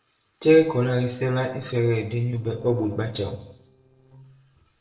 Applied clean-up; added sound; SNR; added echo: neural separator model SepFormer DNS4.